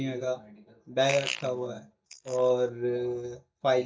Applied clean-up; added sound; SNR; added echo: neural mask model DeepFilterNet 3.